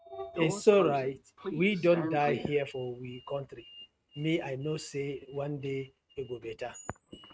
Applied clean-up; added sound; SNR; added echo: neural mask model RNNoise.